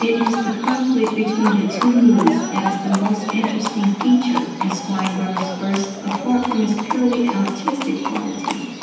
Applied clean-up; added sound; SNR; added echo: none; Livestock, farm animals, working animals; 8 dB; reverberation time 1.1 s.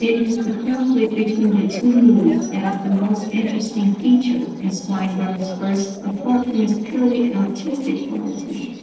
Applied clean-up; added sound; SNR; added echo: neural separator model SepFormer DNS4.